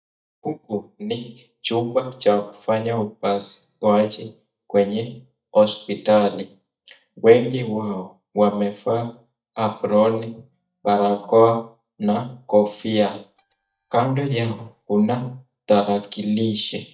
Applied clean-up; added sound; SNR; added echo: neural mask model DeepFilterNet 3.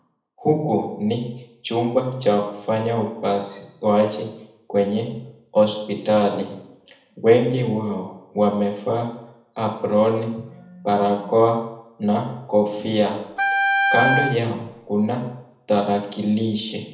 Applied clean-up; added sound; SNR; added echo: none; Wind instrument, woodwind instrument; 0 dB; reverberation time 0.7 s.